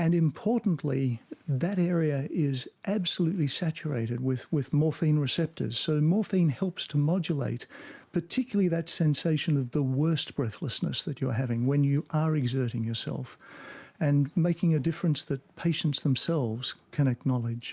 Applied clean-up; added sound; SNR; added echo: none; none; none; none.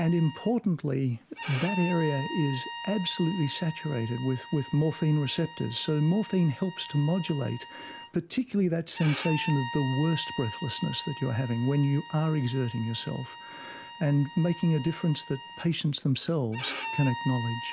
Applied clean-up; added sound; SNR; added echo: none; Bowed string instrument; 12 dB; none.